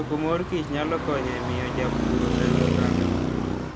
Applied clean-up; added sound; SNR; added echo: none; Traffic noise, roadway noise; -4 dB; none.